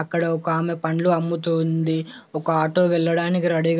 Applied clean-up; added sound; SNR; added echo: none; none; none; none.